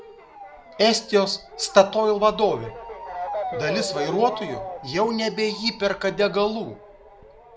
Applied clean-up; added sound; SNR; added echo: none; Motor vehicle (road) / Siren; 11 dB; none.